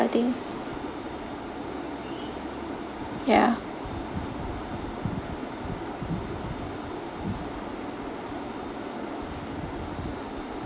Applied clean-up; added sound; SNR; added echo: none; none; none; none.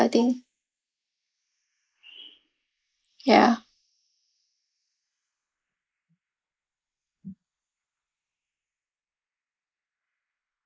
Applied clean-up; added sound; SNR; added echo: neural mask model Resemble Enhance denoiser.